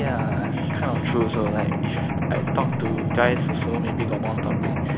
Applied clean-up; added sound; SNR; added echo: none; Mechanisms; -4 dB; none.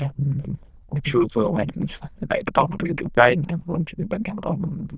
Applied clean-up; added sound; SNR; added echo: neural diffusion model UNIVERSE++.